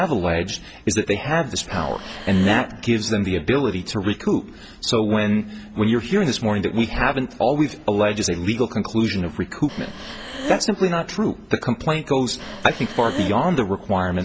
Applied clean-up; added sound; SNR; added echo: none; Breathing; 9 dB; none.